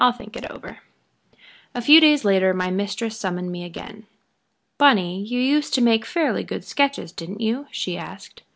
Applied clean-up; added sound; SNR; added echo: none; none; none; none.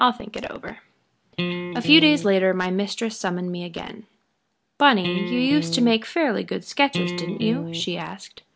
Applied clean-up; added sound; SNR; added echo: none; Electric guitar; 5 dB; none.